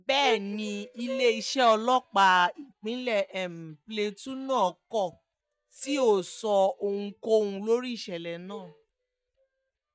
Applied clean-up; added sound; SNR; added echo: neural mask model DeepFilterNet 3.